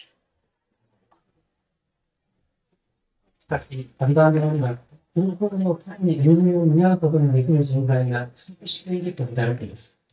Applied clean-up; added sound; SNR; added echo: neural mask model DeepFilterNet 3.